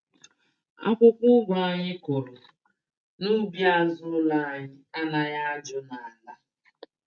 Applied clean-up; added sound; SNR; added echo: none; none; none; none.